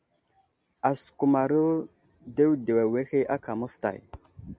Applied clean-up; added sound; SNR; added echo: none; none; none; none.